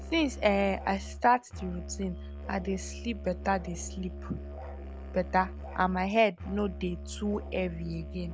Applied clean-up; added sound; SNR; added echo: none; Musical instrument; 9 dB; none.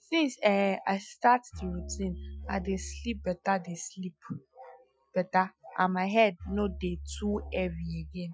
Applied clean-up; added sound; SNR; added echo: classical method Wiener filter.